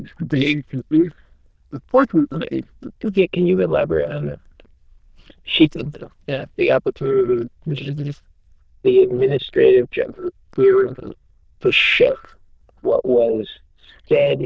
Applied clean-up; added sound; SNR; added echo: neural diffusion model UNIVERSE++.